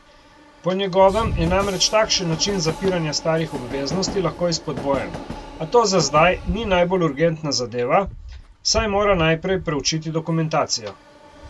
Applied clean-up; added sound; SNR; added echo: none; Train; 12 dB; none.